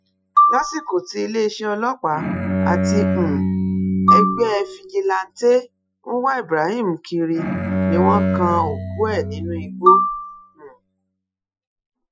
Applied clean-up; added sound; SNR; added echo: classical method Wiener filter.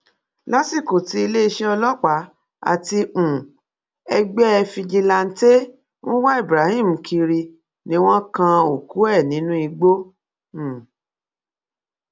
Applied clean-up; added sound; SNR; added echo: none; none; none; none.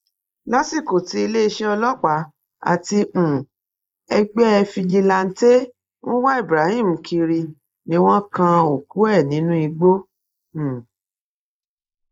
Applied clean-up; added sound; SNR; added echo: neural mask model Resemble Enhance denoiser.